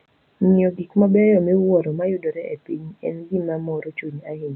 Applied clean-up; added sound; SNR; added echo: none; none; none; none.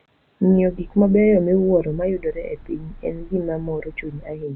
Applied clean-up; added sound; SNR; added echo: none; Car; 18 dB; none.